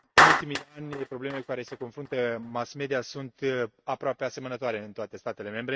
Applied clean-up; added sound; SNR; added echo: neural mask model RNNoise.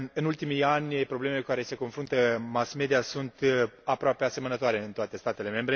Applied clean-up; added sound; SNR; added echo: none; none; none; none.